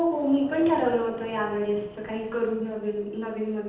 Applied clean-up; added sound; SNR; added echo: none; Thunder / Rain; 18 dB; reverberation time 0.8 s.